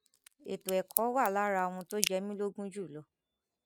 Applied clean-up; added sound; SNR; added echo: neural mask model RNNoise.